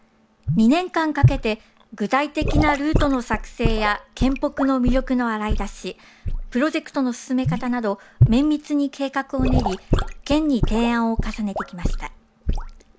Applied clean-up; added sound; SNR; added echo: none; Sink (filling or washing) / Gurgling / Liquid; 2 dB; none.